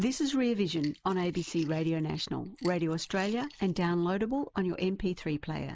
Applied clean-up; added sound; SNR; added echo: neural mask model Resemble Enhance denoiser.